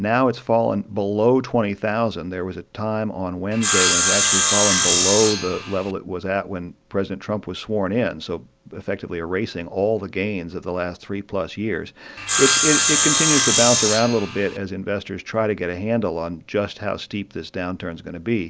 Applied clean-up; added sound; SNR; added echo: none; Sawing; -4 dB; none.